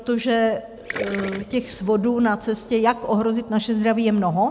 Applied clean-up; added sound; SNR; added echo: none; Gurgling; 13 dB; none.